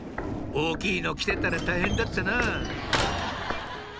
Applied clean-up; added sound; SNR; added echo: none; Walk, footsteps + Slam; 2 dB; none.